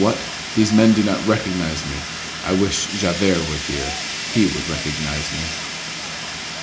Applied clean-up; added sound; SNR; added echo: none; Fire; 6 dB; reverberation time 0.4 s.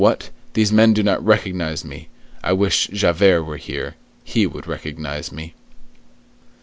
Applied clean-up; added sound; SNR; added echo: none; none; none; none.